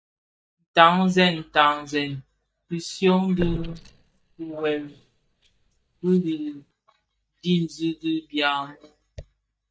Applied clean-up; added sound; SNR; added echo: neural mask model DeepFilterNet 3.